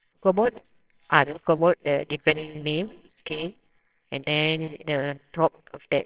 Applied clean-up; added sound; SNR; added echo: neural separator model SepFormer WHAMR!.